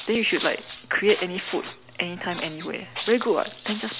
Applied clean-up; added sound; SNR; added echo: none; Walk, footsteps; 11 dB; none.